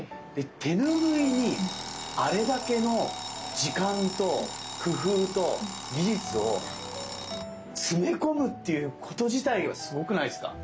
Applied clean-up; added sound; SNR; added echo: none; Alarm; 11 dB; none.